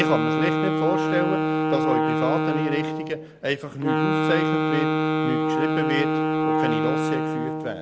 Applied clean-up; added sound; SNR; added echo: none; Wind instrument, woodwind instrument; -5 dB; none.